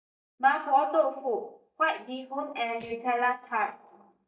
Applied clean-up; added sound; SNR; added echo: neural mask model DeepFilterNet 3.